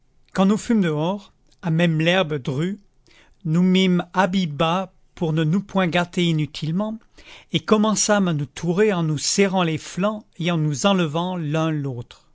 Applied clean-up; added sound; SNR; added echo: none; none; none; none.